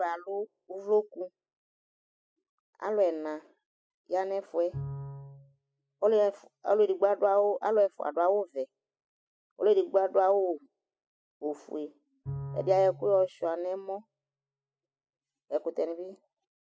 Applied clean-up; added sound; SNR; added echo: classical method spectral subtraction.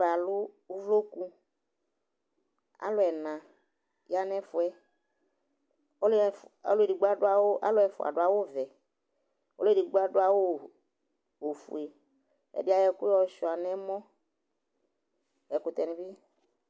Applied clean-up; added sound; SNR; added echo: none; none; none; none.